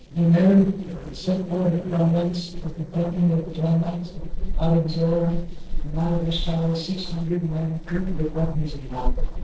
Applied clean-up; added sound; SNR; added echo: neural separator model SepFormer DNS4.